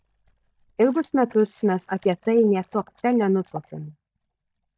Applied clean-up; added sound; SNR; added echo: neural mask model DeepFilterNet 3.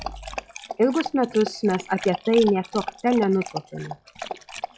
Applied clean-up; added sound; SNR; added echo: classical method log-MMSE.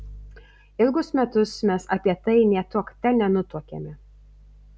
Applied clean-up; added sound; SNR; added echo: none; none; none; none.